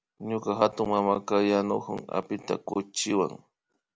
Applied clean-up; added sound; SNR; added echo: none; none; none; none.